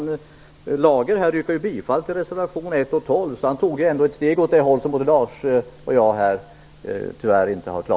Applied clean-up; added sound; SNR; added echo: none; none; none; none.